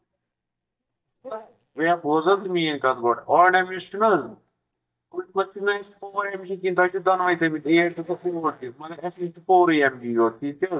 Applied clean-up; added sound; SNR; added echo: neural mask model DeepFilterNet 3.